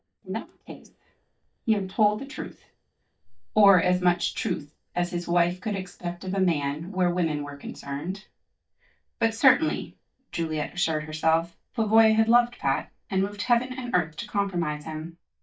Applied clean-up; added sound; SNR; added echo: neural mask model DeepFilterNet 3.